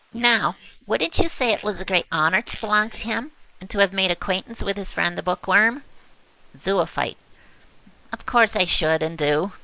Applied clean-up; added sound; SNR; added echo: neural mask model Resemble Enhance denoiser.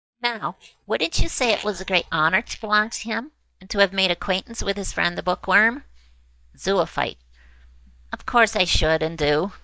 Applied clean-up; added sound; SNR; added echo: neural mask model DeepFilterNet 3.